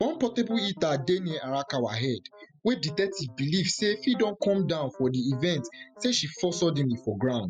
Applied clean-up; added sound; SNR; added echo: classical method spectral subtraction.